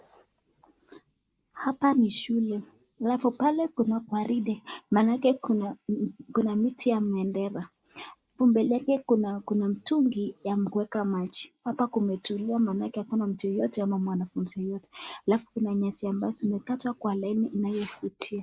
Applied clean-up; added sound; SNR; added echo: neural mask model Resemble Enhance denoiser.